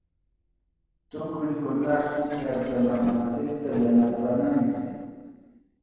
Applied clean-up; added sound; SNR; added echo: neural separator model SepFormer DNS4.